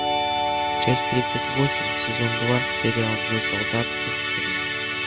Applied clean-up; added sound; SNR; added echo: none; Musical instrument; -3 dB; none.